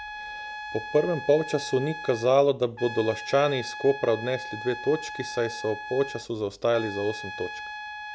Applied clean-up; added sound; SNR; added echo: none; Trumpet; 11 dB; none.